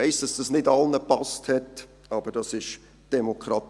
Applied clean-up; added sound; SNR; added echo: none; none; none; none.